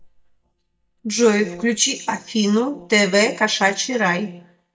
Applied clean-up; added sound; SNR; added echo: neural mask model DeepFilterNet 3.